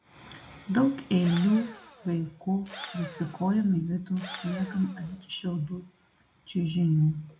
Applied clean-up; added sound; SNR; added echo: none; Engine / Drill; 15 dB; reverberation time 0.2 s.